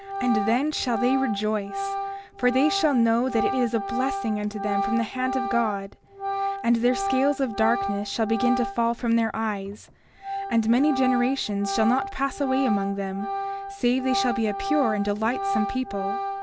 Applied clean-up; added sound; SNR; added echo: none; Organ; 5 dB; none.